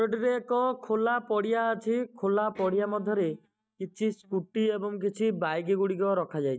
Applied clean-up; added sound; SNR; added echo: neural mask model DeepFilterNet 3.